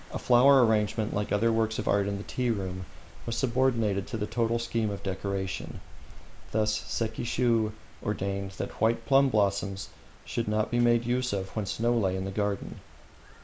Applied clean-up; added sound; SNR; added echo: none; Wind; 12 dB; none.